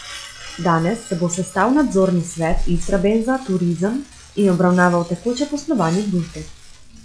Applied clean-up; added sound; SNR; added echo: classical method log-MMSE.